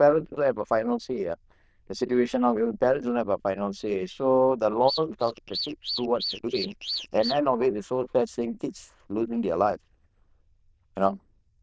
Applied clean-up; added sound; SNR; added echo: neural diffusion model UNIVERSE++.